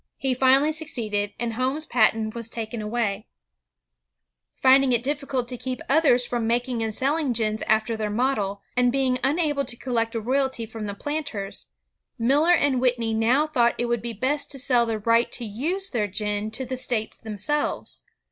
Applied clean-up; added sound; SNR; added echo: none; none; none; none.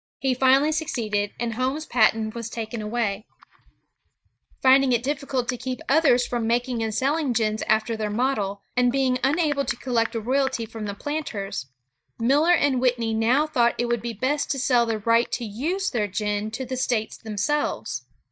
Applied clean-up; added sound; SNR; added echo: neural mask model DeepFilterNet 3.